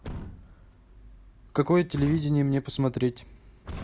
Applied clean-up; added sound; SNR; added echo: none; Truck; 15 dB; none.